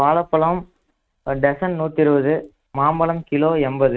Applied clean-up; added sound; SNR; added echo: neural mask model RNNoise.